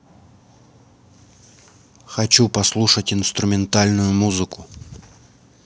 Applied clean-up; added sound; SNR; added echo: none; none; none; none.